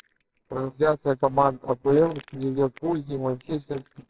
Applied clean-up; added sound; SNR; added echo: neural separator model SepFormer WHAMR!.